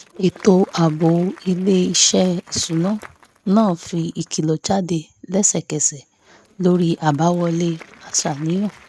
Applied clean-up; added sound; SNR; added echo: neural mask model RNNoise.